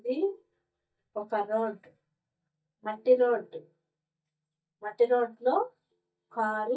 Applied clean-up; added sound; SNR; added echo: neural mask model DeepFilterNet 3.